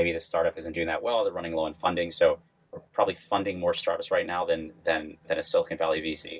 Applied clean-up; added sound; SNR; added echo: none; none; none; none.